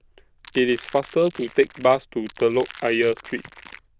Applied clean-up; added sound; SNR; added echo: neural diffusion model UNIVERSE++.